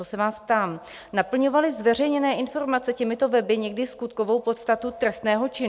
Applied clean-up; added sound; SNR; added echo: none; none; none; none.